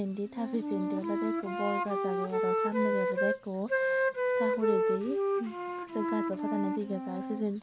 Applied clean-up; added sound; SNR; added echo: none; Wind instrument, woodwind instrument; -4 dB; none.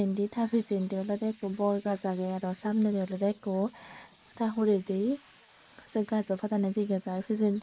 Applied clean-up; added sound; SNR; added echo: neural mask model Resemble Enhance denoiser.